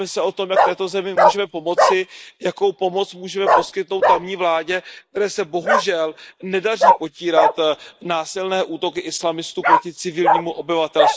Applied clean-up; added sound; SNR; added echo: neural mask model Resemble Enhance denoiser.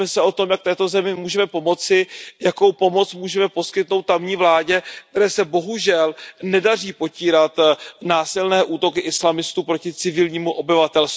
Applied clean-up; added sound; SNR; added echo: none; none; none; none.